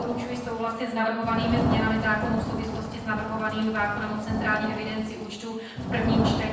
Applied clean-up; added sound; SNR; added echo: none; Thunder / Rain; 2 dB; reverberation time 0.9 s.